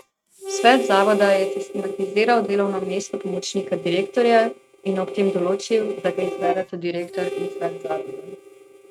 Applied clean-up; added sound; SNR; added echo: neural mask model RNNoise.